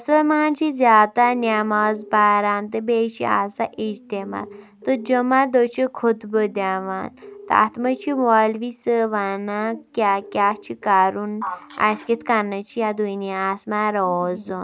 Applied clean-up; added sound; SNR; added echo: none; none; none; none.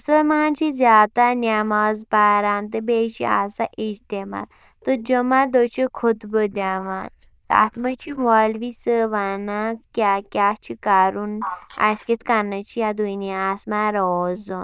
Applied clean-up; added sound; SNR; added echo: neural diffusion model UNIVERSE++.